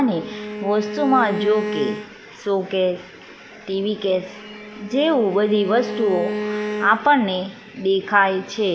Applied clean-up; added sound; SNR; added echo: none; Bowed string instrument; 9 dB; reverberation time 1.3 s.